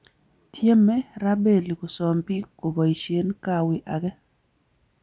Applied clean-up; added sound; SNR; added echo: none; none; none; none.